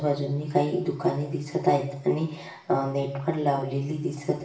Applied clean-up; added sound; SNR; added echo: none; none; none; reverberation time 0.5 s.